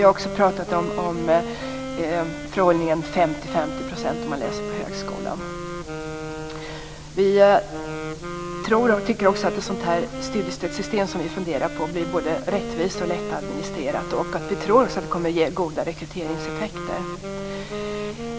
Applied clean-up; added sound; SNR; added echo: none; Wind instrument, woodwind instrument; 8 dB; none.